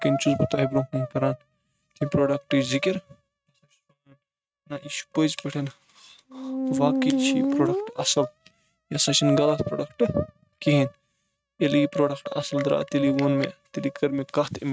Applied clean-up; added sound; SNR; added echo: neural mask model RNNoise.